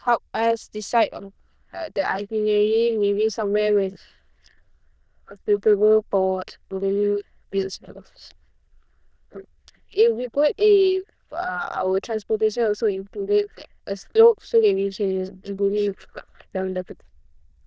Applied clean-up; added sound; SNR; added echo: neural diffusion model UNIVERSE++.